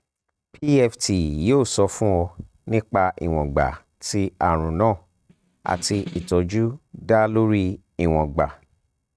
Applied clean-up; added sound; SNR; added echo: neural mask model RNNoise.